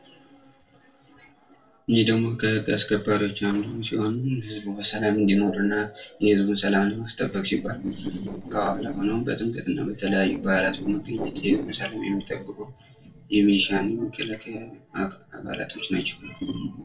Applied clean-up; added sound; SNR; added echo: neural separator model SepFormer DNS4.